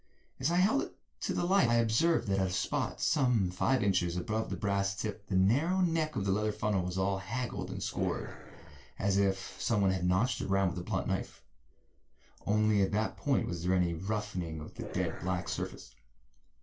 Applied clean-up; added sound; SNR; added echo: neural separator model SepFormer DNS4.